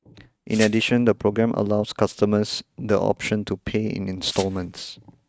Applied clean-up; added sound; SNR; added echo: neural mask model RNNoise.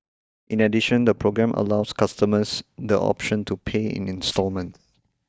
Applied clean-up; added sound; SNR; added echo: neural mask model DeepFilterNet 3.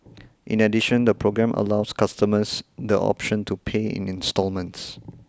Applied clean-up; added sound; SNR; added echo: none; none; none; none.